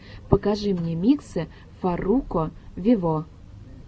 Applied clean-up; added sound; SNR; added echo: none; none; none; none.